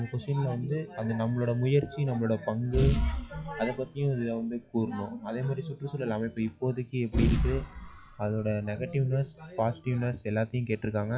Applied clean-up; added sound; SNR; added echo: classical method log-MMSE.